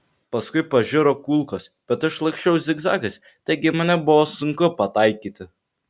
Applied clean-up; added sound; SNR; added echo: none; none; none; none.